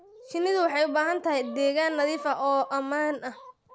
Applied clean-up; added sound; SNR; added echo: none; Chicken, rooster; 15 dB; none.